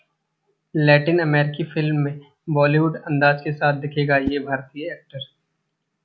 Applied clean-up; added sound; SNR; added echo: none; Whoosh, swoosh, swish; 17 dB; none.